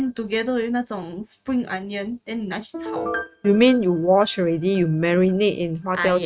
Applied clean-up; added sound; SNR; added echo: neural mask model RNNoise.